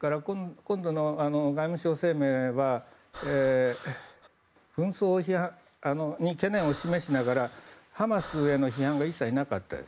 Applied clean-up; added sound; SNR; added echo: none; Breathing; 17 dB; none.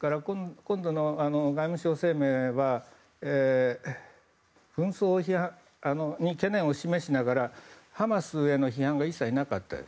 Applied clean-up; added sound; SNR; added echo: none; none; none; none.